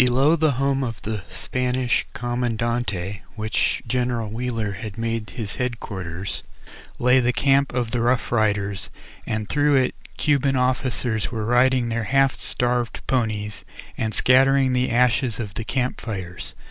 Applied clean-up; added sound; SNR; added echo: none; none; none; none.